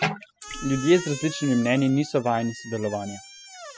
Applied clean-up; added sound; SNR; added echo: classical method spectral subtraction.